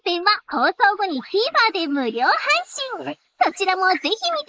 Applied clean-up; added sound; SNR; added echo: neural mask model Resemble Enhance denoiser.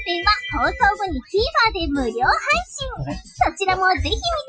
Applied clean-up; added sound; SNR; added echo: classical method Wiener filter.